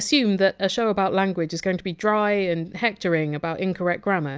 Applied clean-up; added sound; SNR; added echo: none; none; none; none.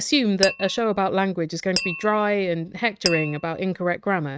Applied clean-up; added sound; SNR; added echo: neural mask model RNNoise.